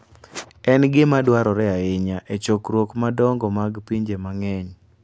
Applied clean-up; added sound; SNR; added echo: none; none; none; none.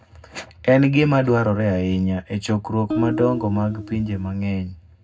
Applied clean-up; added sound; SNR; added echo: none; Guitar; 7 dB; reverberation time 0.3 s.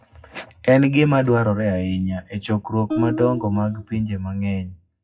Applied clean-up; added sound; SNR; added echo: classical method WPE with log-MMSE.